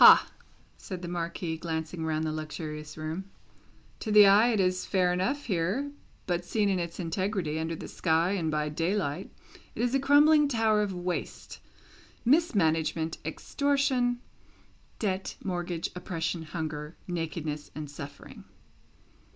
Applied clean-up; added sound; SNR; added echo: none; none; none; none.